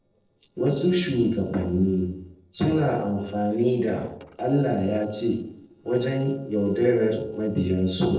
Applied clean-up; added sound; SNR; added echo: neural separator model SepFormer DNS4.